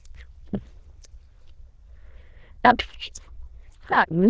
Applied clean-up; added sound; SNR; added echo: neural diffusion model UNIVERSE++.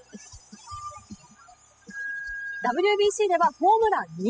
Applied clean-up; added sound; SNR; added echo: classical method spectral subtraction.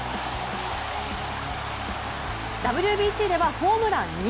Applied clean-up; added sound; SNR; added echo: none; none; none; none.